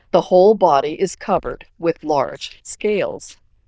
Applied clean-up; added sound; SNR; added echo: neural diffusion model UNIVERSE++.